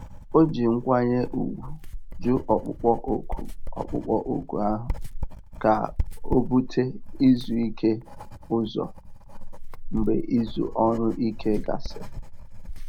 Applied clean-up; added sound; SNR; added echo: none; Writing; 6 dB; none.